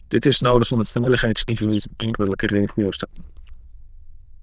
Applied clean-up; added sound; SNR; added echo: neural diffusion model UNIVERSE++.